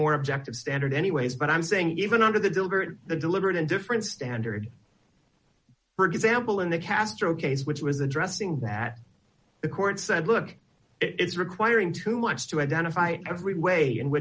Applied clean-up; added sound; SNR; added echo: none; none; none; none.